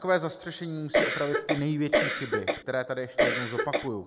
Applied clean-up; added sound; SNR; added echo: none; Cough; -4 dB; none.